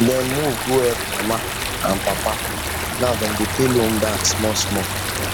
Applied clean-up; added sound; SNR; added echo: none; Stream; 2 dB; none.